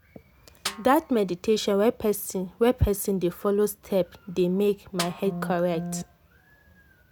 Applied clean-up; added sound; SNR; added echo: none; Snare drum; 15 dB; none.